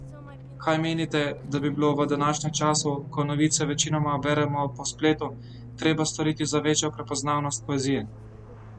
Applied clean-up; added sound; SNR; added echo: none; Fixed-wing aircraft, airplane; 16 dB; none.